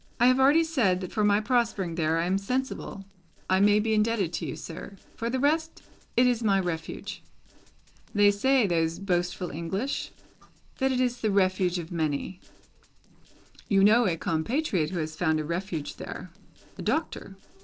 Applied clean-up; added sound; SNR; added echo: neural separator model SepFormer DNS4.